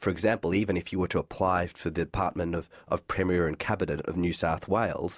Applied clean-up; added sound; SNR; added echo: none; none; none; none.